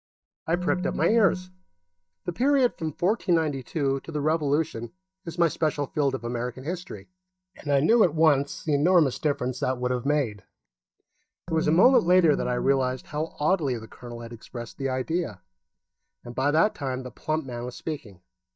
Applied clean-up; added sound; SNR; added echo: neural mask model DeepFilterNet 3.